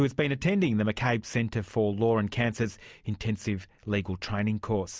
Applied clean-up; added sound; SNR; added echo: none; none; none; none.